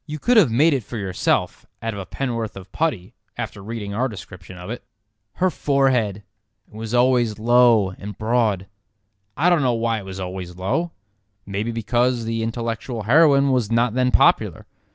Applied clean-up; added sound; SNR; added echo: none; none; none; none.